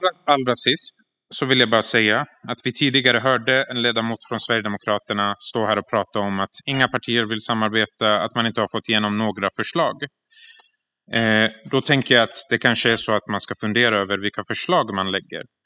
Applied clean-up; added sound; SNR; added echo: classical method spectral subtraction.